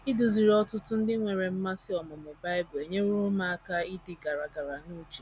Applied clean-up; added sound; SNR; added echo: none; none; none; none.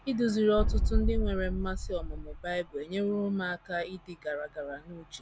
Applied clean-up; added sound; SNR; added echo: none; Boom; -2 dB; none.